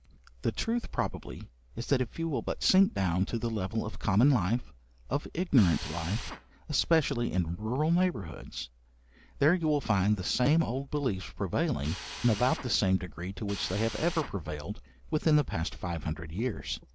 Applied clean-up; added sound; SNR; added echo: none; Drill; 14 dB; none.